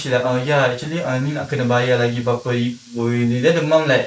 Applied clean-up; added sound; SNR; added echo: neural mask model Resemble Enhance denoiser.